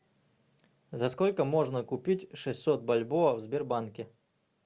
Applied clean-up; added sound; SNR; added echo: none; none; none; none.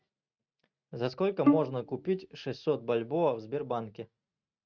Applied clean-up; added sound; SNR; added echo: neural mask model RNNoise.